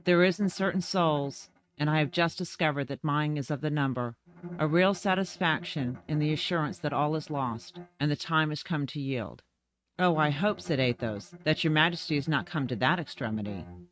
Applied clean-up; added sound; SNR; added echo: neural mask model RNNoise.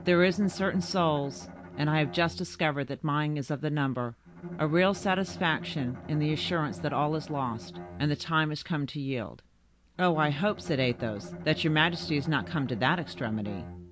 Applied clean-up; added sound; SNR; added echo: none; Bowed string instrument; 14 dB; none.